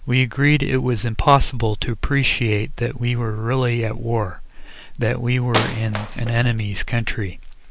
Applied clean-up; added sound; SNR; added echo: none; Wood; 9 dB; none.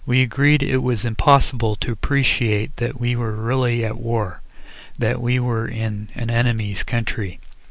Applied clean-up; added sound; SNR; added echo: none; none; none; none.